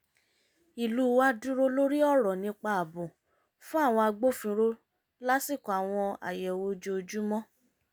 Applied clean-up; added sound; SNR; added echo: none; none; none; none.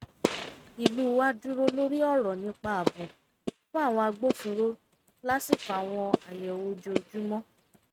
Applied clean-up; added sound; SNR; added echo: neural mask model RNNoise.